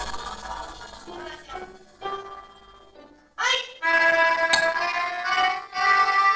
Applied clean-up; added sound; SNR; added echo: neural separator model SepFormer DNS4.